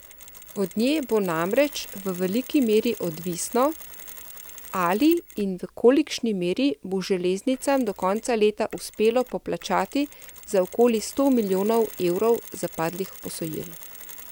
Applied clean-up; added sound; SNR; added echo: none; Mechanisms; 18 dB; none.